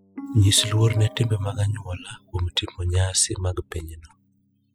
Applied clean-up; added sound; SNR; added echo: classical method spectral subtraction.